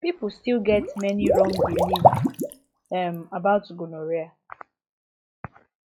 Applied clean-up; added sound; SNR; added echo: classical method log-MMSE.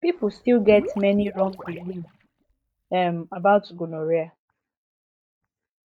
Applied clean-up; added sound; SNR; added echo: neural mask model DeepFilterNet 3.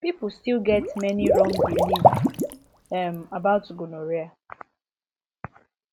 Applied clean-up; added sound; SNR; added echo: none; Liquid; -3 dB; none.